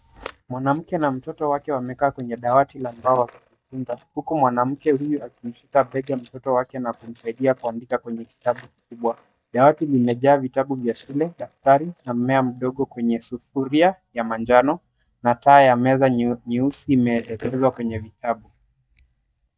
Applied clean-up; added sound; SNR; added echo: neural mask model DeepFilterNet 3.